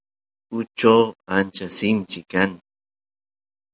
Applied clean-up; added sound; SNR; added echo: none; none; none; none.